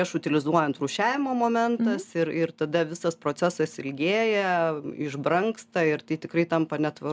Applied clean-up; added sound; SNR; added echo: none; none; none; none.